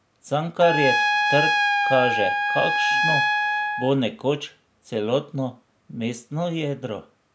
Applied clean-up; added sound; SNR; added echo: none; Trumpet; -3 dB; none.